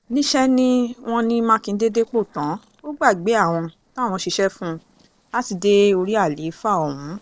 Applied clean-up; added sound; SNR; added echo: neural separator model SepFormer DNS4.